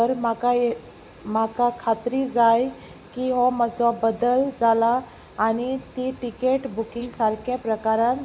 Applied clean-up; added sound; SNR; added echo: none; none; none; none.